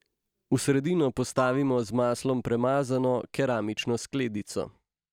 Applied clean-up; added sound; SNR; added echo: neural mask model DeepFilterNet 3.